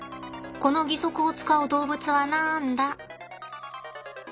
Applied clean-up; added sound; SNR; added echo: none; Bowed string instrument; 17 dB; none.